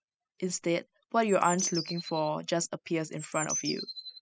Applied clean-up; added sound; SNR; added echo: classical method spectral subtraction.